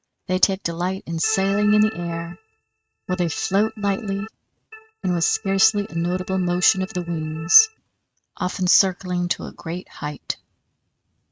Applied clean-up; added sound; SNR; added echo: neural mask model RNNoise.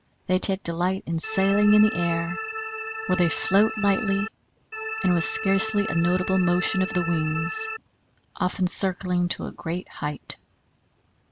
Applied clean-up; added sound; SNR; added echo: none; Organ; 8 dB; none.